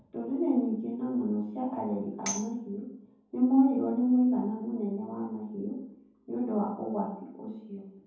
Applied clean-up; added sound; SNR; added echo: none; Tambourine; 12 dB; reverberation time 0.9 s.